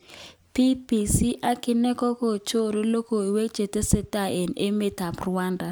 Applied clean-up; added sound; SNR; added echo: none; none; none; none.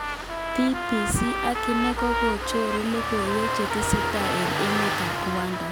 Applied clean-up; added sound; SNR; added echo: none; Trumpet + Engine starting; 0 dB; none.